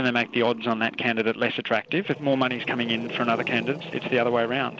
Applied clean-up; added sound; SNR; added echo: none; Growling; 15 dB; none.